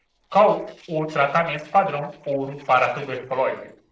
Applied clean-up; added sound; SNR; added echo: neural separator model SepFormer DNS4.